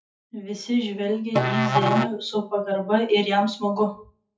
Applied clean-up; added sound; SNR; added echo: classical method WPE with log-MMSE.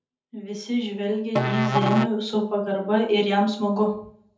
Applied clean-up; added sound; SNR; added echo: none; Musical instrument; 4 dB; reverberation time 0.5 s.